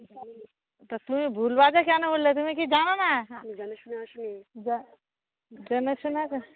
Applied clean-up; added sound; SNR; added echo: none; none; none; none.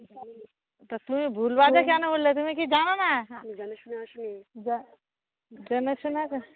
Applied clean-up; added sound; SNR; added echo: none; Brass instrument; 6 dB; none.